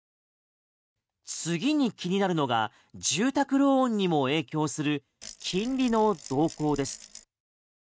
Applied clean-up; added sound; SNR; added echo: neural mask model RNNoise.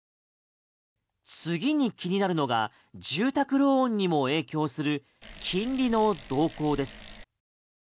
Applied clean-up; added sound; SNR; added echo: none; Bicycle; 11 dB; none.